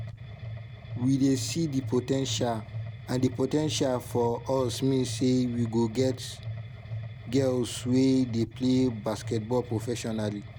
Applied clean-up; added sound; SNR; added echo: none; Mechanisms; 10 dB; none.